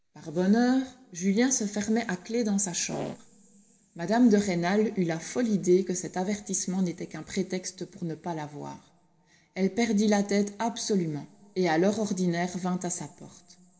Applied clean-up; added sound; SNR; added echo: none; Fart; 9 dB; reverberation time 1.3 s.